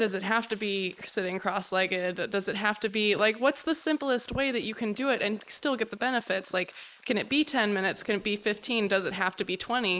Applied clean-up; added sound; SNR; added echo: neural mask model Resemble Enhance denoiser.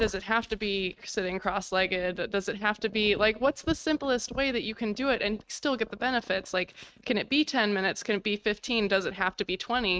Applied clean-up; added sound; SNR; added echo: neural mask model RNNoise.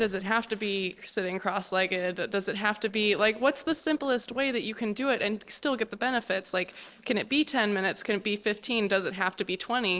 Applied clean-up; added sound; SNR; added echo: neural separator model SepFormer DNS4.